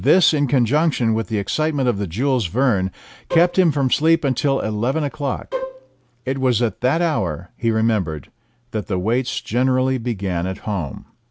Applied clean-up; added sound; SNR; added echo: none; Bowed string instrument; 9 dB; none.